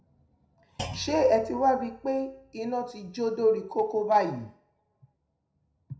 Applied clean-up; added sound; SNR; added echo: none; Thump, thud; 16 dB; reverberation time 0.4 s.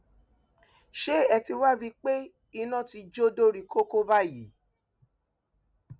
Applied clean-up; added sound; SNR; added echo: none; none; none; none.